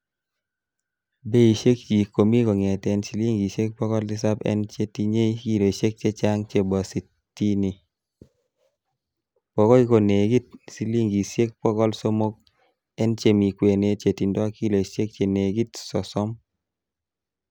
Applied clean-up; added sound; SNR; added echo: none; none; none; none.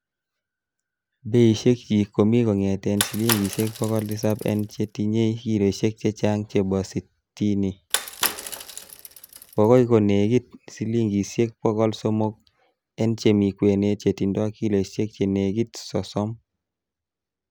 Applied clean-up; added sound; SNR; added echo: none; Bicycle; 8 dB; none.